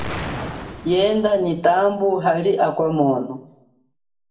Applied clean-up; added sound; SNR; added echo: none; Explosion; 14 dB; reverberation time 0.5 s.